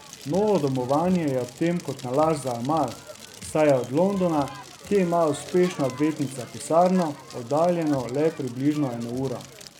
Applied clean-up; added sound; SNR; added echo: none; Crackle; 18 dB; none.